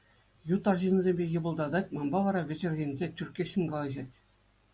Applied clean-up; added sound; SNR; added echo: none; none; none; none.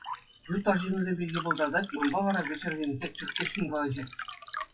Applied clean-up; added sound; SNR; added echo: classical method WPE with log-MMSE.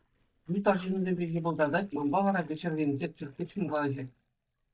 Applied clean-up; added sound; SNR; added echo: neural mask model DeepFilterNet 3.